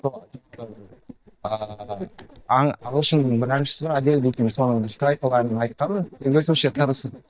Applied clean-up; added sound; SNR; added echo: neural mask model DeepFilterNet 3.